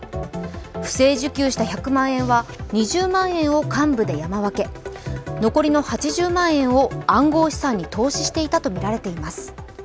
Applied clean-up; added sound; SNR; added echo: none; none; none; none.